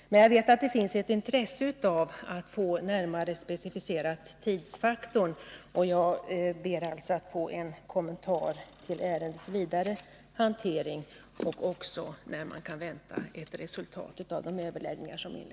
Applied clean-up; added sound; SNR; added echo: none; none; none; none.